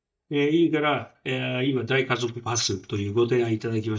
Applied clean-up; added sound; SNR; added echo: neural mask model DeepFilterNet 3.